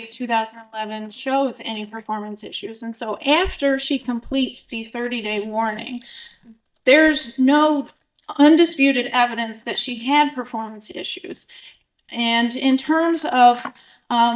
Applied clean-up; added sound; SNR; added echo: neural mask model DeepFilterNet 3.